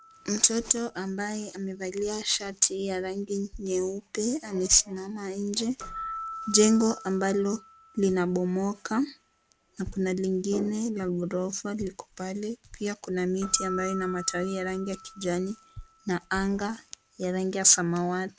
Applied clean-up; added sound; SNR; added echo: none; Keyboard (musical); 17 dB; none.